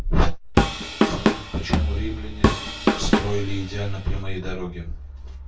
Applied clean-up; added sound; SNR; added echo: none; Drum kit; -2 dB; reverberation time 0.2 s.